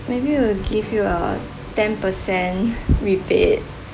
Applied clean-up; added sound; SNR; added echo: none; Musical instrument; 16 dB; none.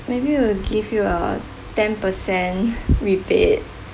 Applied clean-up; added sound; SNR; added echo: none; none; none; none.